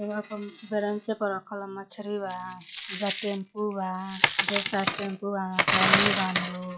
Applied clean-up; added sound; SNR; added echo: classical method log-MMSE.